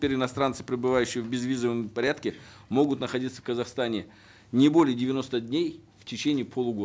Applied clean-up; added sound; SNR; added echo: none; none; none; none.